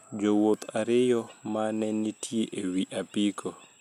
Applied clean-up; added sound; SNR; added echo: none; none; none; none.